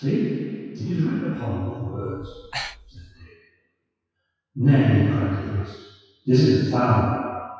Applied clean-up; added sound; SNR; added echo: classical method WPE with log-MMSE.